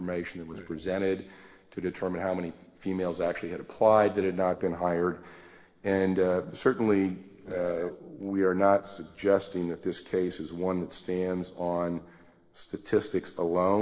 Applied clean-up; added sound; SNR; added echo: neural separator model SepFormer DNS4.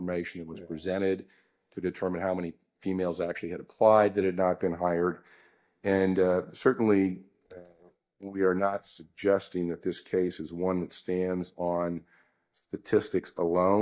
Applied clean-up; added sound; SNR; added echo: neural mask model DeepFilterNet 3.